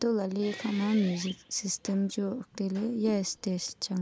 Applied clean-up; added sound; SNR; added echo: none; Whoosh, swoosh, swish + Guitar; 17 dB; none.